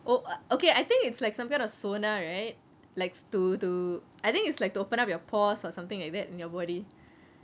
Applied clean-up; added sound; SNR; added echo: none; none; none; none.